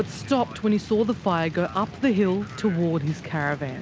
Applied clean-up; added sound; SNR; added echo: none; none; none; none.